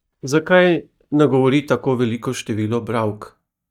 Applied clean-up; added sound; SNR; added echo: neural mask model DeepFilterNet 3.